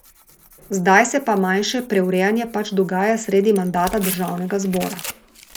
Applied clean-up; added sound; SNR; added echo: none; Tearing; 17 dB; none.